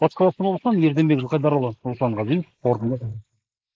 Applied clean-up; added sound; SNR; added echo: neural mask model Resemble Enhance denoiser.